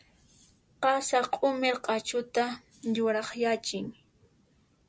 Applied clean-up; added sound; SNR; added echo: none; none; none; none.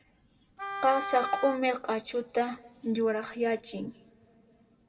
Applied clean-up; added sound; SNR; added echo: none; Wind instrument, woodwind instrument; 7 dB; reverberation time 1.4 s.